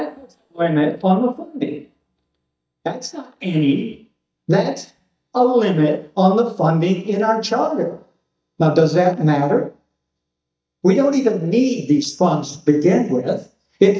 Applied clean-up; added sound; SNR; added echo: neural mask model DeepFilterNet 3.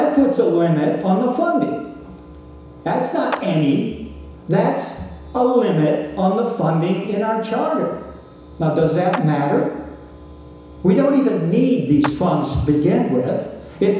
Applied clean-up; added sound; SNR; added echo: none; Clapping; 16 dB; reverberation time 1.0 s.